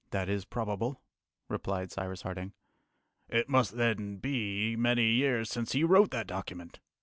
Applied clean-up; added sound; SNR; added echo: none; none; none; none.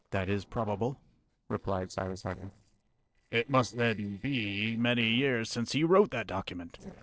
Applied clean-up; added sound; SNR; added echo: neural separator model SepFormer DNS4.